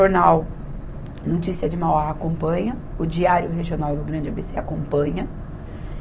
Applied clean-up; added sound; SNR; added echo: none; Boat, Water vehicle; 9 dB; none.